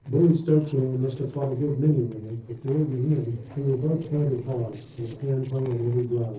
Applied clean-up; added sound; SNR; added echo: neural separator model SepFormer DNS4.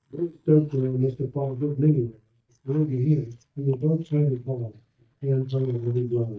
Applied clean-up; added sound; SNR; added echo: neural mask model DeepFilterNet 3.